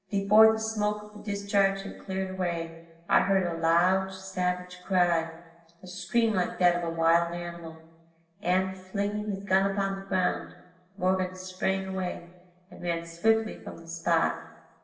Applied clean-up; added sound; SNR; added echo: none; none; none; reverberation time 0.9 s.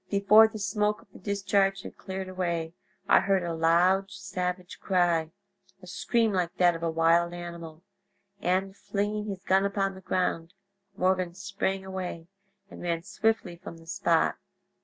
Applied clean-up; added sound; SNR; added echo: none; none; none; none.